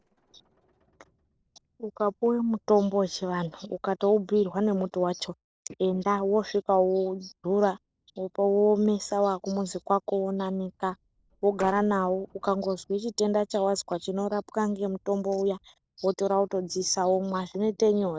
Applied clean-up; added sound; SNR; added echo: neural separator model SepFormer DNS4.